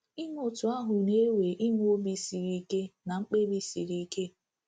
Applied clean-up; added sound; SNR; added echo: none; none; none; none.